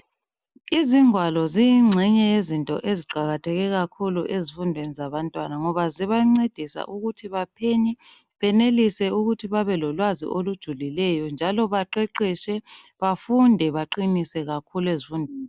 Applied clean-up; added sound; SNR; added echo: none; none; none; none.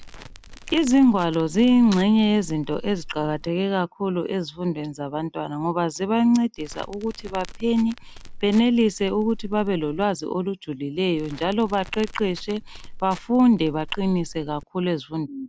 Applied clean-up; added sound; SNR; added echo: none; Crackle; 15 dB; none.